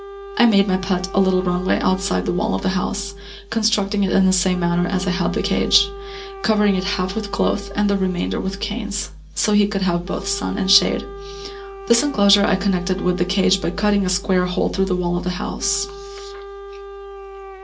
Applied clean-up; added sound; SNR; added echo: none; Wind instrument, woodwind instrument; 15 dB; reverberation time 0.2 s.